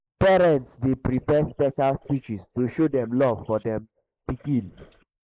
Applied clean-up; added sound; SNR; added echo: neural mask model Resemble Enhance denoiser.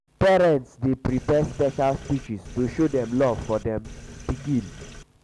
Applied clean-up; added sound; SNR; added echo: none; Sink (filling or washing); 16 dB; none.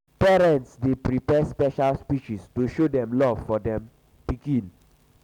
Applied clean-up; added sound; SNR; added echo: none; none; none; none.